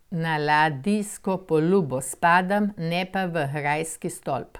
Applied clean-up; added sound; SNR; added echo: none; none; none; none.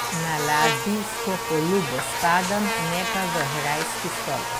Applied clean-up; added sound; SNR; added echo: none; Buzz; 1 dB; none.